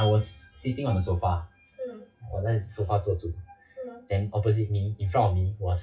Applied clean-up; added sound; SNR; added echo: classical method WPE with log-MMSE.